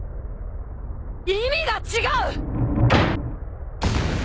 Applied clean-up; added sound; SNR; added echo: none; Sliding door; -2 dB; none.